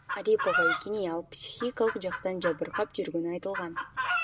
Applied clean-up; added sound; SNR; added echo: none; Chicken, rooster; 3 dB; none.